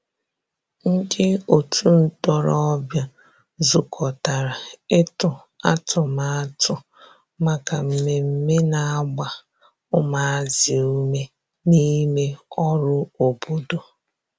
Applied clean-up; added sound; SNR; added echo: none; none; none; none.